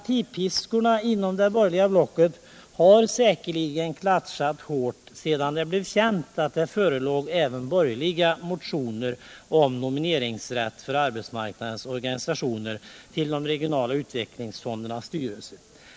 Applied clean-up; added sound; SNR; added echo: none; none; none; none.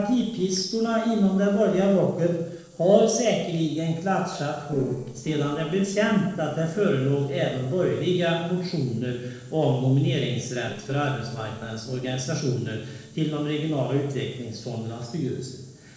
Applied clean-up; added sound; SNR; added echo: neural separator model SepFormer DNS4.